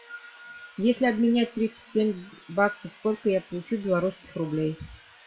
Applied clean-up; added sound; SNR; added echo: classical method WPE with log-MMSE.